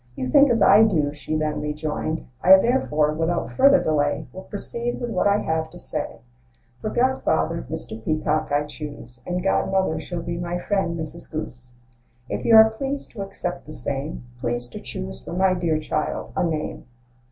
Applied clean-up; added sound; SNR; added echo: none; none; none; none.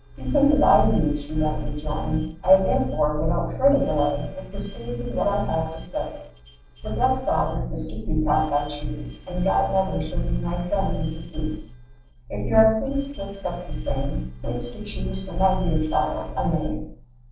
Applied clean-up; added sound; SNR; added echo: neural separator model SepFormer DNS4.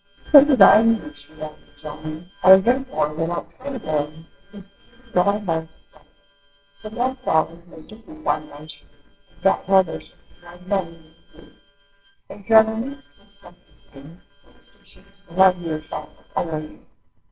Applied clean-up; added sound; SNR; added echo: neural separator model SepFormer WHAMR!.